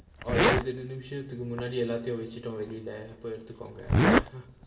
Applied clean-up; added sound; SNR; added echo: none; Zipper (clothing); -5 dB; reverberation time 2.7 s.